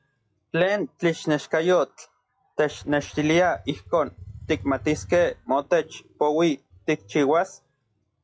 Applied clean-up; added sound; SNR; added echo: classical method log-MMSE.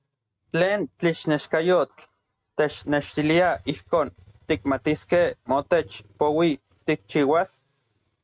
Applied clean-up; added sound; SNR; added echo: neural mask model RNNoise.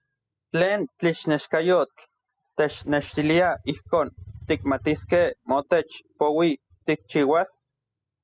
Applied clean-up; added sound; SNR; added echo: classical method spectral subtraction.